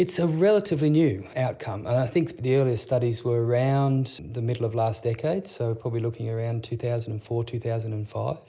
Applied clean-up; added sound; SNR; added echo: none; none; none; none.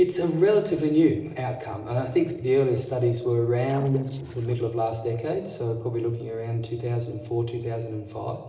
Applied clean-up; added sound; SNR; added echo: neural separator model SepFormer DNS4.